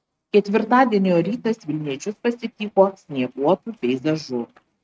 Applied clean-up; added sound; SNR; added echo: neural mask model RNNoise.